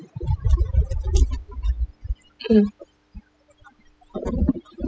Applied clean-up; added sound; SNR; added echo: classical method spectral subtraction.